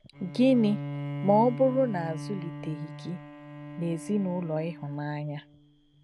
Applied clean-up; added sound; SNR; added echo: none; Bowed string instrument; 10 dB; none.